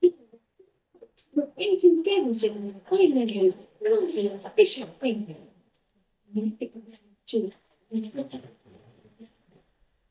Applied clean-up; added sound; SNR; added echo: neural mask model DeepFilterNet 3.